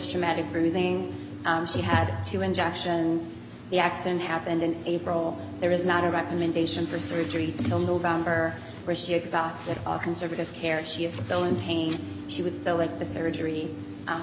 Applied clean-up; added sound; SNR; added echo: none; Bowed string instrument; 14 dB; none.